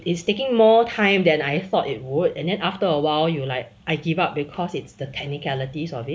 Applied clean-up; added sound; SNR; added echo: none; none; none; none.